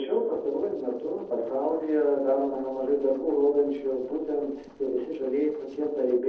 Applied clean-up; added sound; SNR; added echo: neural separator model SepFormer DNS4.